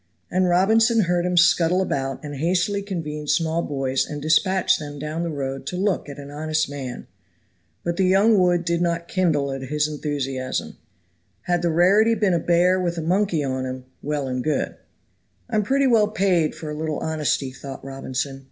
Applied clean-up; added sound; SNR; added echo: none; none; none; none.